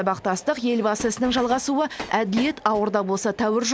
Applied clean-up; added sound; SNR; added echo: none; Train; 15 dB; none.